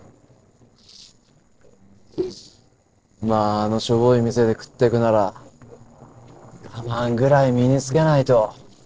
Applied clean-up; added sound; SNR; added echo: neural separator model SepFormer DNS4.